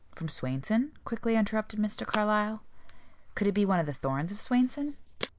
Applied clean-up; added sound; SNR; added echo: neural mask model Resemble Enhance denoiser.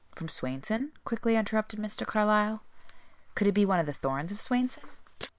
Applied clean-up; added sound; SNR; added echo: neural separator model SepFormer WHAM!.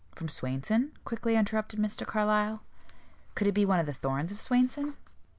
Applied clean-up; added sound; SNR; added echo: none; none; none; none.